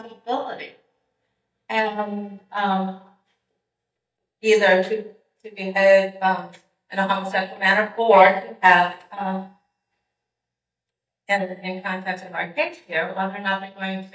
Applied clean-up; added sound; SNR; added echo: neural mask model DeepFilterNet 3.